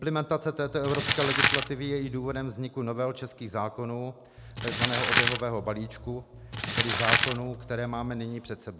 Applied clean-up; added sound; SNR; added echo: none; Crumpling, crinkling; -3 dB; none.